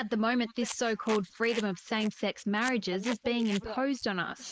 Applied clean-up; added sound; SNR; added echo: neural mask model Resemble Enhance denoiser.